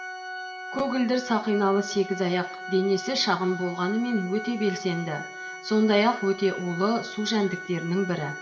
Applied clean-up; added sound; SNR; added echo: none; Organ; 12 dB; reverberation time 1.5 s.